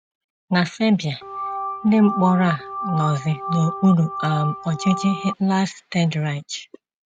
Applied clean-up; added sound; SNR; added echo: none; Organ; 8 dB; none.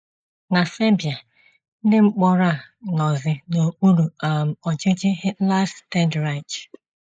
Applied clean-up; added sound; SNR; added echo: neural mask model Resemble Enhance denoiser.